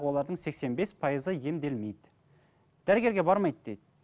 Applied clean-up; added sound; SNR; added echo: none; none; none; none.